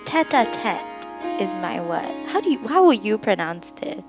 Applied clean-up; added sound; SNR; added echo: none; Harp; 11 dB; none.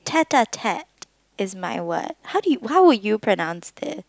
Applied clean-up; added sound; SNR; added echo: none; none; none; none.